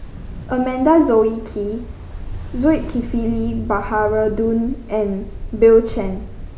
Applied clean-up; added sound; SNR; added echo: none; Ocean; 10 dB; none.